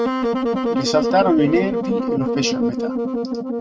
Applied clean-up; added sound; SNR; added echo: neural mask model RNNoise.